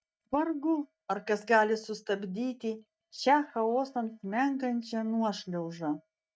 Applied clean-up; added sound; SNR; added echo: neural mask model DeepFilterNet 3.